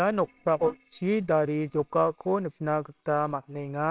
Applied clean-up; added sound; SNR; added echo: neural separator model SepFormer WHAMR!.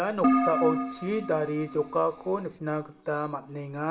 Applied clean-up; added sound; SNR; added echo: none; Keyboard (musical); 0 dB; reverberation time 0.5 s.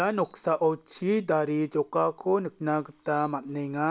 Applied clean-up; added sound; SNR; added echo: none; none; none; none.